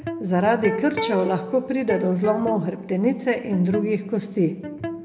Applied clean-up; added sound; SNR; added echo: none; Electric guitar; 9 dB; reverberation time 1.6 s.